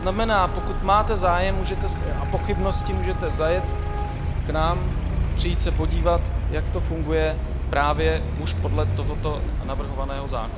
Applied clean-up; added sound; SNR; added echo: none; Traffic noise, roadway noise; -2 dB; none.